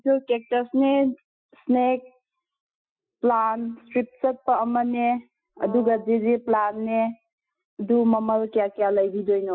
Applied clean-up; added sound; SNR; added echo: classical method Wiener filter.